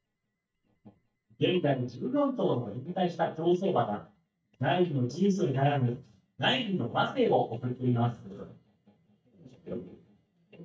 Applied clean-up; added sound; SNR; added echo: neural mask model DeepFilterNet 3.